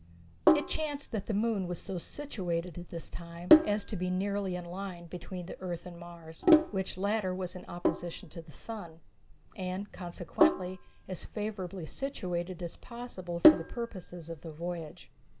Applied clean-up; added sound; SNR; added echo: none; Sink (filling or washing); -2 dB; none.